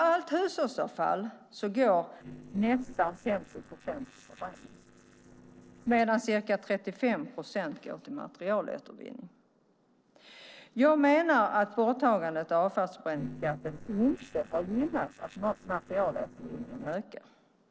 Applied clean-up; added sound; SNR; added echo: neural separator model SepFormer DNS4.